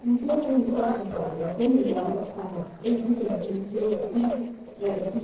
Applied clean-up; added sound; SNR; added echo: neural separator model SepFormer DNS4.